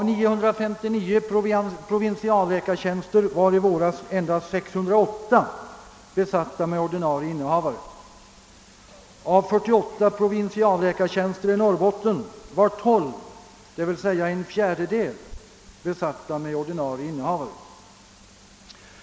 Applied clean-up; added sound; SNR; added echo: none; none; none; none.